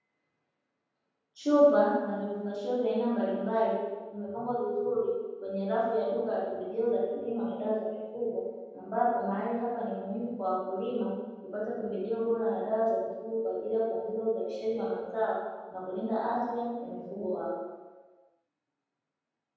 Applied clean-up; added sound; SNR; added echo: none; none; none; reverberation time 1.2 s.